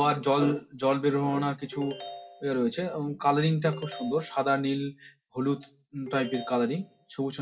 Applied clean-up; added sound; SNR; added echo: none; Ringtone; 15 dB; reverberation time 0.2 s.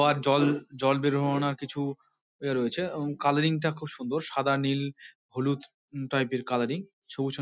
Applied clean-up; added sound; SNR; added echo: none; none; none; none.